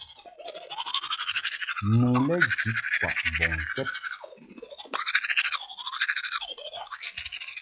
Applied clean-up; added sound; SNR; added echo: classical method log-MMSE.